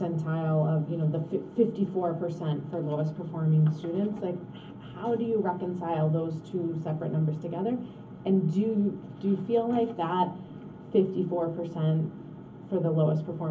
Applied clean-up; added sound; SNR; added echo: none; none; none; reverberation time 0.3 s.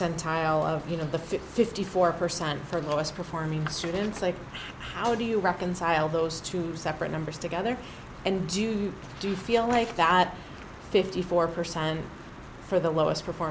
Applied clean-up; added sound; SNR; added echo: none; none; none; none.